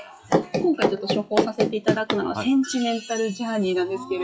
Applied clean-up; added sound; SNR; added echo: classical method WPE with log-MMSE.